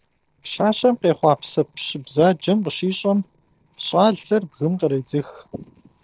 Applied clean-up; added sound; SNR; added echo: neural separator model SepFormer DNS4.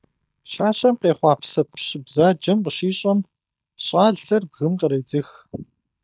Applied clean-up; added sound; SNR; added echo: neural mask model DeepFilterNet 3.